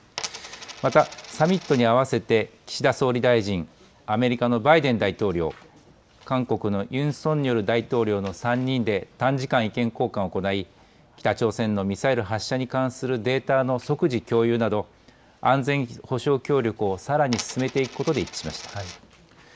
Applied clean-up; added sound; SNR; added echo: none; Coin (dropping); 14 dB; none.